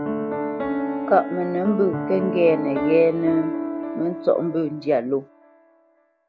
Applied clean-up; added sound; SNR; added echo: none; Piano; 5 dB; none.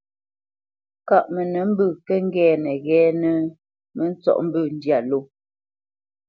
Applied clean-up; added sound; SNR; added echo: none; none; none; none.